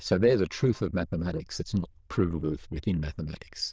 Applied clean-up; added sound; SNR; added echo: neural diffusion model UNIVERSE++.